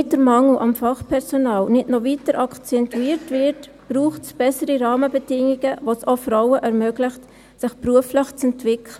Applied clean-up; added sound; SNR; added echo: none; none; none; none.